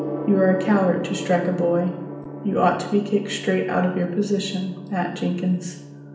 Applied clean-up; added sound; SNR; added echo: none; Gong; 10 dB; reverberation time 0.8 s.